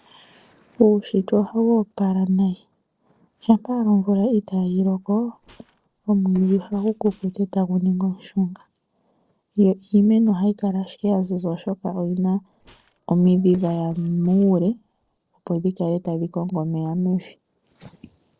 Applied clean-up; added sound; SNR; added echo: neural separator model SepFormer DNS4.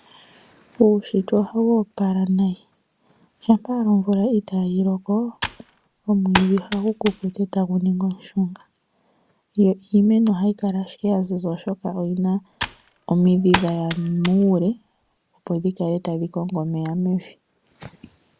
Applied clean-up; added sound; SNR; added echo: none; Computer keyboard; 10 dB; none.